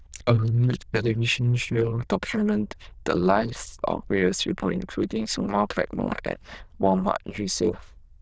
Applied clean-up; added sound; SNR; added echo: neural diffusion model UNIVERSE++.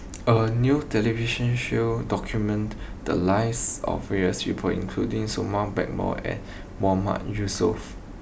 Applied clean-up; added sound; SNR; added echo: none; none; none; none.